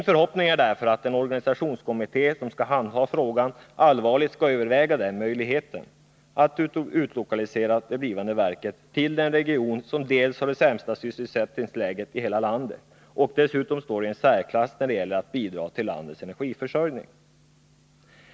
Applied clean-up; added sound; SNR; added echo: none; none; none; none.